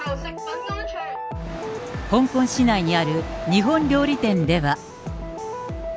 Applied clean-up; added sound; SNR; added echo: none; none; none; none.